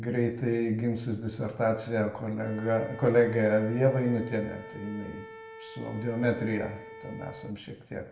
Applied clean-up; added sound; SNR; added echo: none; Wind instrument, woodwind instrument; 18 dB; reverberation time 0.6 s.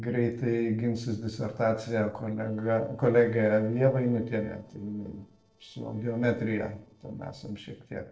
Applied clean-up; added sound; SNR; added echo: neural separator model SepFormer DNS4.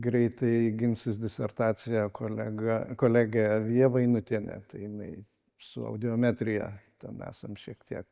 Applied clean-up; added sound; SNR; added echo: none; none; none; none.